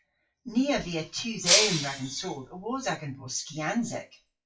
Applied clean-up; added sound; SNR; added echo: classical method WPE with log-MMSE.